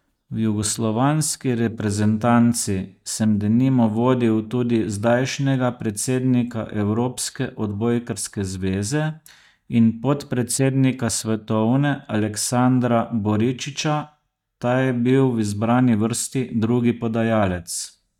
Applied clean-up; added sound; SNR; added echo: neural mask model DeepFilterNet 3.